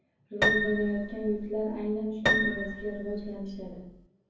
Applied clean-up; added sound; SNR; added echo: none; Piano; 0 dB; reverberation time 0.7 s.